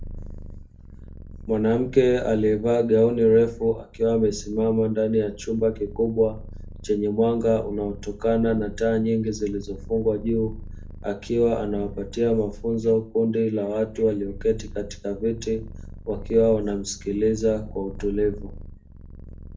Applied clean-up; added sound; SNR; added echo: none; Purr; 14 dB; reverberation time 0.3 s.